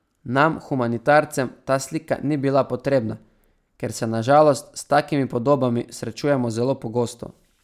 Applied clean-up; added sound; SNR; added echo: none; none; none; none.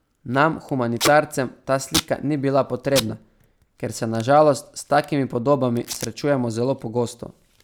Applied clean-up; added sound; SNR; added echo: none; Packing tape, duct tape; 12 dB; none.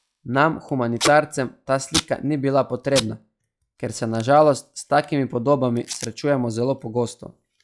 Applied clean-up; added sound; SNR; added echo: classical method log-MMSE.